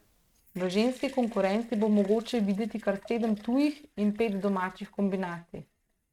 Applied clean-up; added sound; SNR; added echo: neural mask model RNNoise.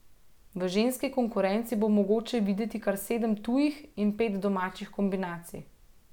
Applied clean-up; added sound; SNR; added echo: none; none; none; none.